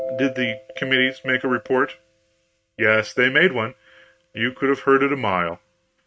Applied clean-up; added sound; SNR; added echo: neural mask model RNNoise.